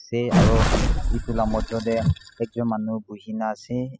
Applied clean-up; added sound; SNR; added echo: classical method spectral subtraction.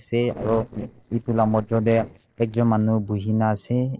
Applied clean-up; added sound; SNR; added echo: neural separator model SepFormer DNS4.